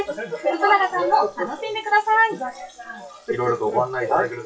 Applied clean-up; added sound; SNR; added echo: classical method WPE with log-MMSE.